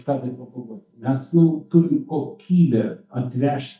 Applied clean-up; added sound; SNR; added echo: neural mask model DeepFilterNet 3.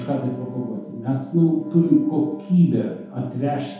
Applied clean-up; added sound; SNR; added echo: none; Wind instrument, woodwind instrument; 18 dB; reverberation time 0.8 s.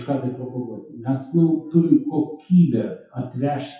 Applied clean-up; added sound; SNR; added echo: classical method WPE with log-MMSE.